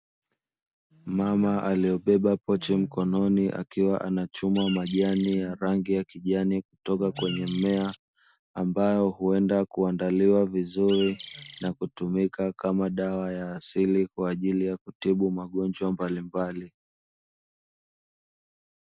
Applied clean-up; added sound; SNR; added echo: none; Bird; 14 dB; none.